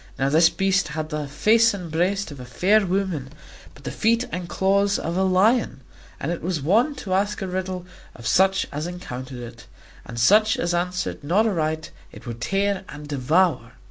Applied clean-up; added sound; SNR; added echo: none; none; none; none.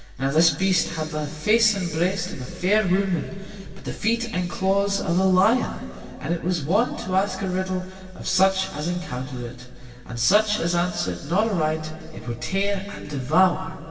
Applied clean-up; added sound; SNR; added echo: none; none; none; reverberation time 2.4 s.